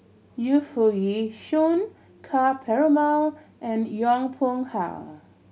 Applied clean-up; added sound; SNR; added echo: none; none; none; none.